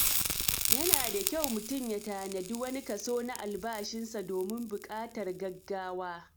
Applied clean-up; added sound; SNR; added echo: none; Crackle; -1 dB; none.